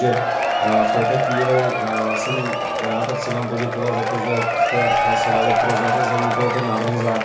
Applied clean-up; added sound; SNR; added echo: none; Applause / Crowd / Cheering; -3 dB; reverberation time 0.6 s.